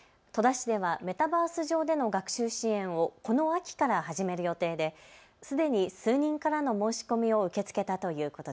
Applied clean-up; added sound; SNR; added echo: none; none; none; none.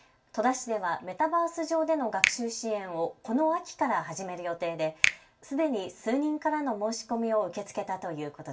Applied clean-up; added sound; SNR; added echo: none; Finger snapping; 5 dB; reverberation time 0.2 s.